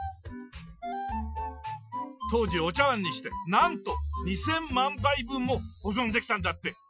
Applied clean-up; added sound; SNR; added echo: classical method Wiener filter.